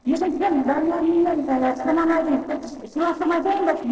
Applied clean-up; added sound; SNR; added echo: neural separator model SepFormer DNS4.